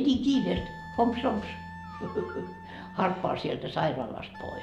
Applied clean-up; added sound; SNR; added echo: none; Wind instrument, woodwind instrument; 16 dB; none.